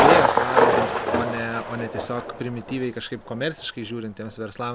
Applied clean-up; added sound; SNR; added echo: none; Thunder; -5 dB; none.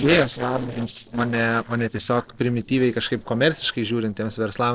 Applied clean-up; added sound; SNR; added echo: neural separator model SepFormer DNS4.